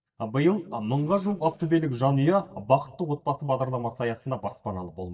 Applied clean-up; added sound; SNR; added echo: neural mask model DeepFilterNet 3.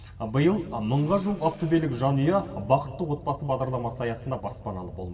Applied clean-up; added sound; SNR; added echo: none; Engine starting / Car; 18 dB; reverberation time 1.8 s.